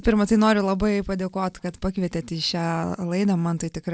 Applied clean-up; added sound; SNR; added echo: none; none; none; none.